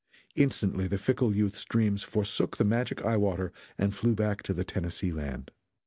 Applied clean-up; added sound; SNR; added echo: none; none; none; none.